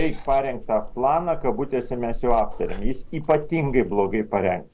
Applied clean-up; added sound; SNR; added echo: none; Meow / Purr; 5 dB; none.